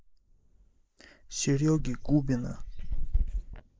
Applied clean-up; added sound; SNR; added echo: neural mask model Resemble Enhance denoiser.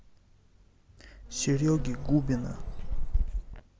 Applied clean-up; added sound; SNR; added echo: none; Insect; -1 dB; none.